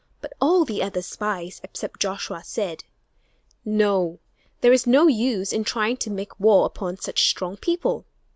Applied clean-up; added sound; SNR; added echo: none; none; none; none.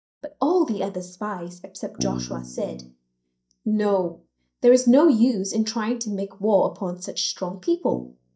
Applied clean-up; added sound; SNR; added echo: neural mask model DeepFilterNet 3.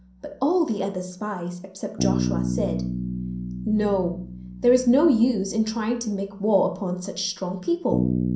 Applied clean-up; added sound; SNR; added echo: none; Bass guitar; 6 dB; reverberation time 0.6 s.